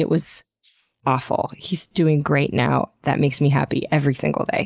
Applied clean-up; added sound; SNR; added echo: neural mask model Resemble Enhance denoiser.